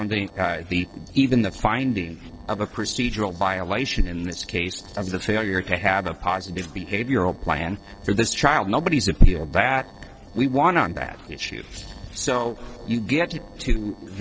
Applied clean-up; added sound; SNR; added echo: neural separator model SepFormer DNS4.